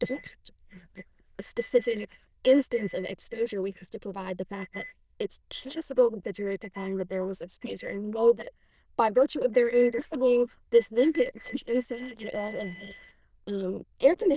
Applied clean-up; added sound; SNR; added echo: neural diffusion model UNIVERSE++.